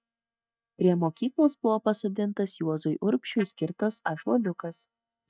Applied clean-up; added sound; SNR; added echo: neural mask model DeepFilterNet 3.